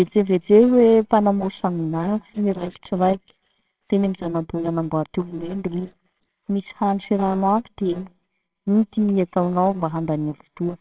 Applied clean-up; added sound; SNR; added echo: neural separator model SepFormer WHAMR!.